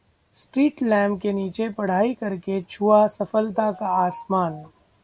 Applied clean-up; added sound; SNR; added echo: none; none; none; none.